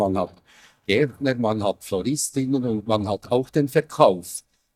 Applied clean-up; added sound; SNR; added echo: neural mask model DeepFilterNet 3.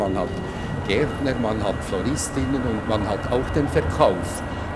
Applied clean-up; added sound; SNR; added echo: none; Motor vehicle (road); 3 dB; none.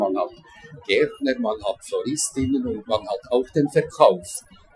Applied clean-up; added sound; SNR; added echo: classical method Wiener filter.